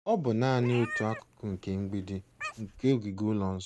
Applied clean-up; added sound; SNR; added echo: none; Meow; 12 dB; none.